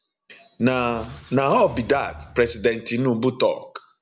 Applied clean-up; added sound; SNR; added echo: none; Squeak; 15 dB; none.